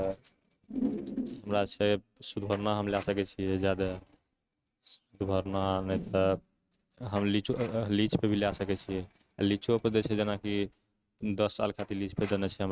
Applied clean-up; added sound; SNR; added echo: neural mask model RNNoise.